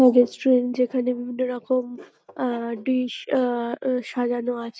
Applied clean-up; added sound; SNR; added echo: neural mask model DeepFilterNet 3.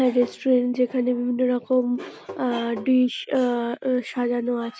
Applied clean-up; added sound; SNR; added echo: none; Tap; 17 dB; none.